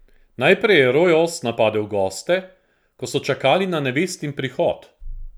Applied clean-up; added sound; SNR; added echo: none; none; none; none.